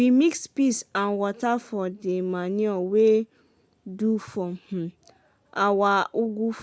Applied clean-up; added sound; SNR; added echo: none; none; none; none.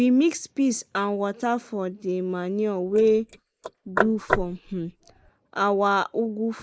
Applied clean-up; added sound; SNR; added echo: neural mask model Resemble Enhance denoiser.